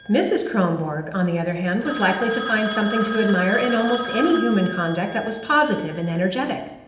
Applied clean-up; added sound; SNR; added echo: none; Telephone; 11 dB; reverberation time 0.8 s.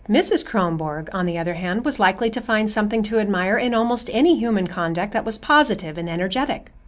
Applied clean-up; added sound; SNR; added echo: none; none; none; none.